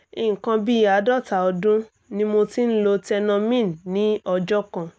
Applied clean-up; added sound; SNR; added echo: none; none; none; none.